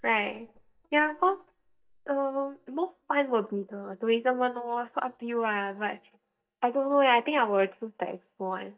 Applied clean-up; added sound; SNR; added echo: neural mask model DeepFilterNet 3.